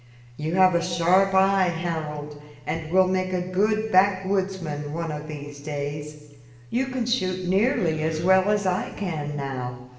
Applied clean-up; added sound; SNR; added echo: none; Wood; 19 dB; reverberation time 1.1 s.